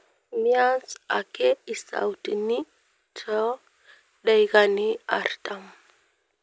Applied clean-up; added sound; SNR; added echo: none; none; none; none.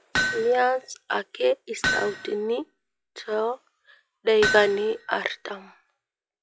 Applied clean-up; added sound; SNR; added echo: classical method log-MMSE.